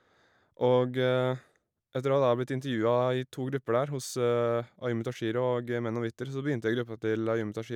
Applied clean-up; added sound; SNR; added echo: none; none; none; none.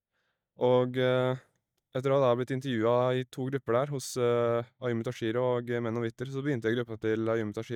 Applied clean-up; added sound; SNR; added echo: neural mask model DeepFilterNet 3.